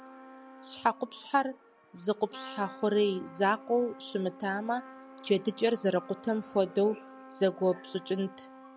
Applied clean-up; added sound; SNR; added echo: none; Trumpet; 18 dB; none.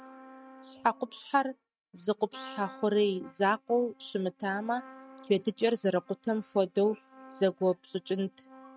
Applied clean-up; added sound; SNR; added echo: neural mask model RNNoise.